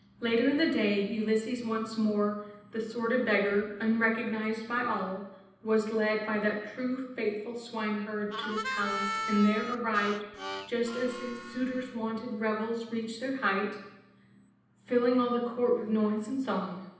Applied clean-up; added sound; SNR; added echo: none; Harmonica; 7 dB; reverberation time 0.9 s.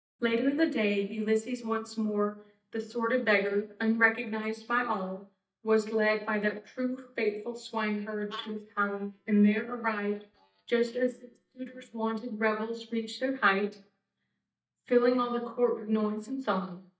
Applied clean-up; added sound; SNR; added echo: neural mask model DeepFilterNet 3.